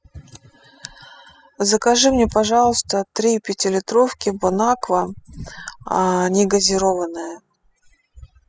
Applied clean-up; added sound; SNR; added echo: classical method spectral subtraction.